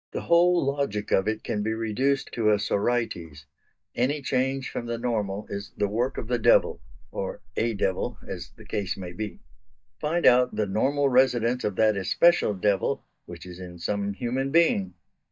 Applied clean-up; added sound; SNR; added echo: neural mask model DeepFilterNet 3.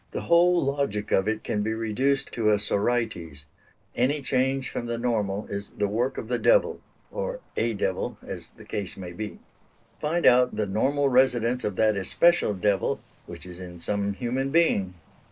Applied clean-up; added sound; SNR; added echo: neural separator model SepFormer DNS4.